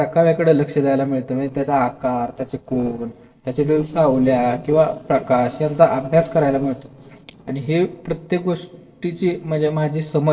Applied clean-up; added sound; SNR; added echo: neural separator model SepFormer DNS4.